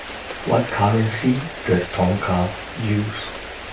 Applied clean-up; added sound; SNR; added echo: none; Rain; 11 dB; reverberation time 0.3 s.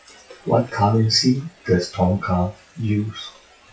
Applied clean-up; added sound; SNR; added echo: classical method WPE with log-MMSE.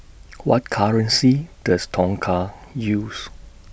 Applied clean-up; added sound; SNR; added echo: none; none; none; none.